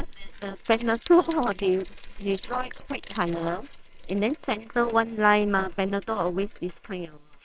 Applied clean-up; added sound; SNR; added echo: neural separator model SepFormer WHAMR!.